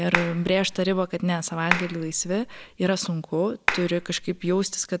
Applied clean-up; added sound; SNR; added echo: none; Clapping; 5 dB; none.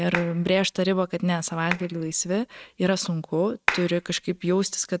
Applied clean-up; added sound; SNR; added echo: neural mask model RNNoise.